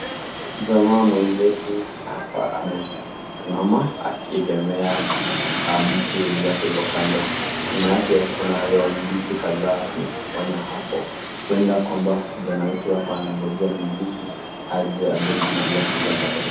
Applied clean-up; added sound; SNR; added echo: none; Train; 2 dB; reverberation time 0.5 s.